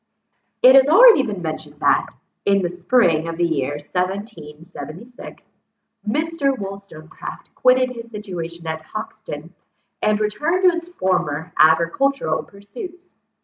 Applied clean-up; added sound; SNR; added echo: none; none; none; none.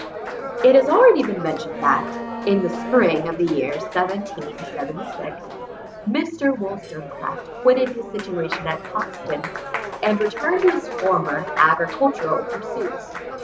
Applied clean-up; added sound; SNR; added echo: none; Applause + Bowed string instrument; 9 dB; none.